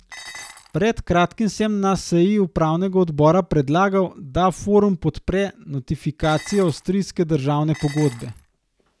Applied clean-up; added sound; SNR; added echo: none; Dishes, pots, and pans; 19 dB; none.